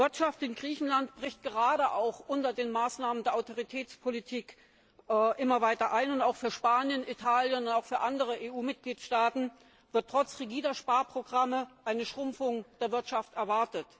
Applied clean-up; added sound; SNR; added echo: none; none; none; none.